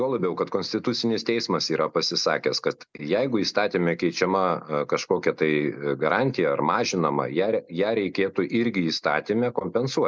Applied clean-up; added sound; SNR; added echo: none; none; none; none.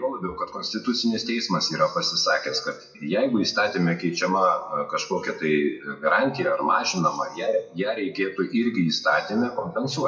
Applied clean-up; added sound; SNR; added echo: classical method WPE with log-MMSE.